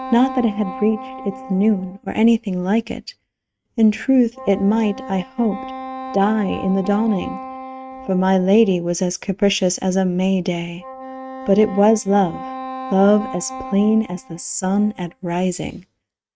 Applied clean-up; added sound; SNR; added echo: neural mask model RNNoise.